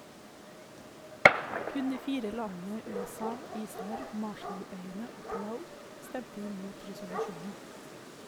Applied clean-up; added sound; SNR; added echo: none; Gunshot, gunfire; -5 dB; none.